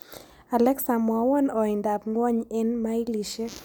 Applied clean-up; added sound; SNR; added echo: none; none; none; none.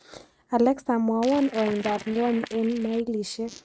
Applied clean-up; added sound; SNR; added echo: neural mask model RNNoise.